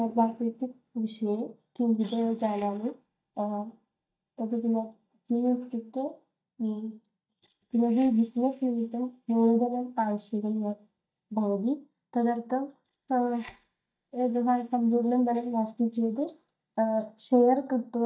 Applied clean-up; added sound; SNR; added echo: neural mask model DeepFilterNet 3.